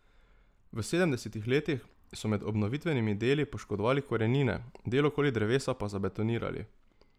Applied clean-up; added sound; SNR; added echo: none; none; none; none.